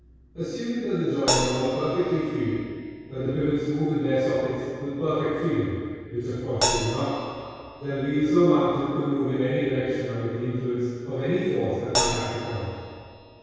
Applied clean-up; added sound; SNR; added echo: none; Crash cymbal; 9 dB; reverberation time 2.0 s.